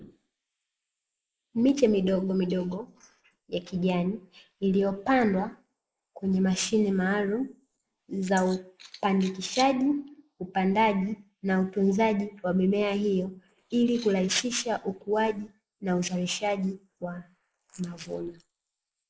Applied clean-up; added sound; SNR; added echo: neural mask model Resemble Enhance denoiser.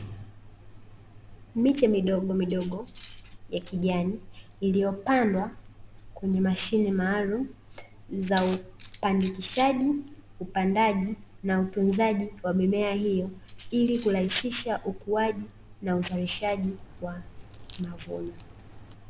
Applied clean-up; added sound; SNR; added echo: none; Keys jangling + Crack; 17 dB; none.